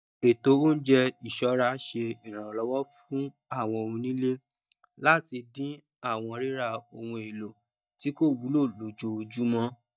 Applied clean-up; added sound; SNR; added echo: neural mask model DeepFilterNet 3.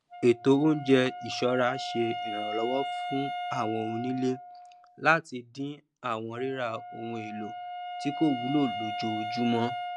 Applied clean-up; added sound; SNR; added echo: none; Wind instrument, woodwind instrument; 7 dB; none.